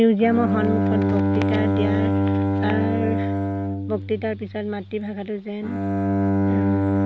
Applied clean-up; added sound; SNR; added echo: none; Bowed string instrument; -3 dB; none.